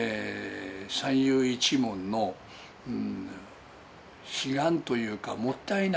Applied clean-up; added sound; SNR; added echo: none; none; none; none.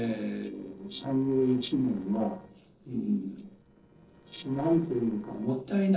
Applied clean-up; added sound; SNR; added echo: neural separator model SepFormer DNS4.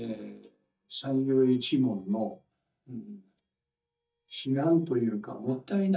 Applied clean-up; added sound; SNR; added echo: neural mask model DeepFilterNet 3.